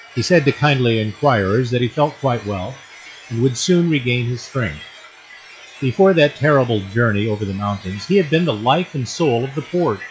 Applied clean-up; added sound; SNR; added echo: classical method log-MMSE.